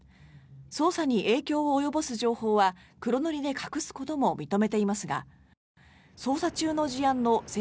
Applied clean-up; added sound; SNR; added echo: none; none; none; none.